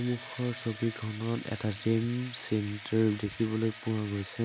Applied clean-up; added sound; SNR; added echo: none; Engine / Drill; 13 dB; none.